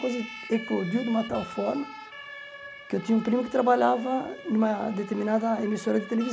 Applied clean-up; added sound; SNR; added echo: none; Siren; 15 dB; none.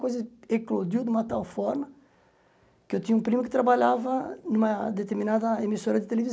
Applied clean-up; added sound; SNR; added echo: none; none; none; none.